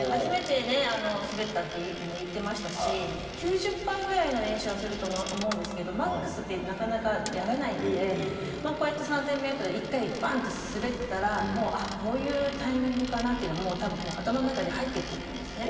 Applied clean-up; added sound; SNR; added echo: none; Coin (dropping); 14 dB; reverberation time 2.5 s.